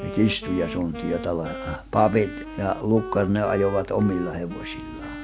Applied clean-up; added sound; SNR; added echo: none; Wind instrument, woodwind instrument; 10 dB; none.